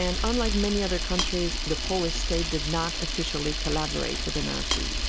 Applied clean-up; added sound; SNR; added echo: none; Camera; -1 dB; none.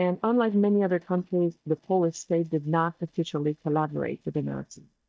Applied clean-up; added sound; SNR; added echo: neural mask model DeepFilterNet 3.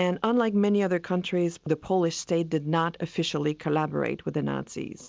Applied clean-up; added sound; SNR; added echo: none; none; none; none.